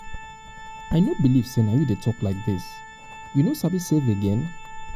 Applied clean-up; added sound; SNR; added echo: none; Organ + Writing; 13 dB; none.